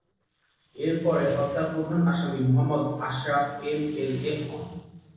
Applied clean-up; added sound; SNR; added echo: neural separator model SepFormer DNS4.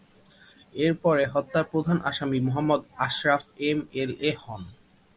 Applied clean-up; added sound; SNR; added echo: none; none; none; none.